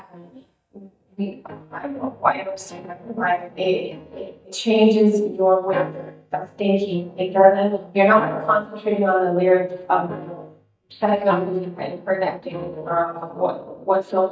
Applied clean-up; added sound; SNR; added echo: neural mask model DeepFilterNet 3.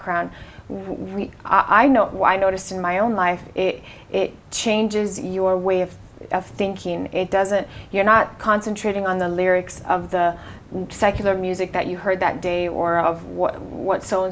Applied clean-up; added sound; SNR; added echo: none; none; none; none.